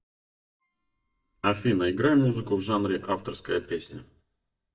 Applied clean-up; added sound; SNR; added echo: neural mask model DeepFilterNet 3.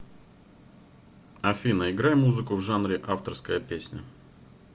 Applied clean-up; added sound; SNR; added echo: none; none; none; none.